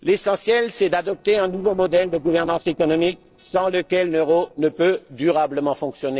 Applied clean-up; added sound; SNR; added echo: neural separator model SepFormer DNS4.